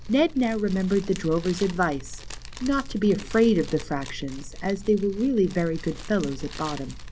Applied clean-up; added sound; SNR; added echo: none; Fire; 12 dB; none.